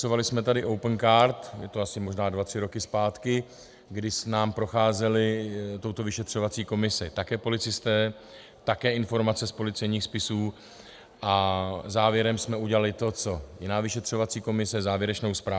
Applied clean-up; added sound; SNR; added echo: none; none; none; none.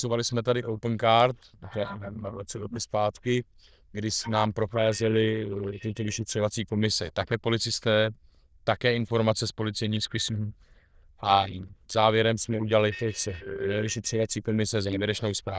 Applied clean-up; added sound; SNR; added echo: neural diffusion model UNIVERSE++.